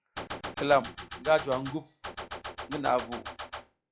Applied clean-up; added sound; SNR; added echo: classical method log-MMSE.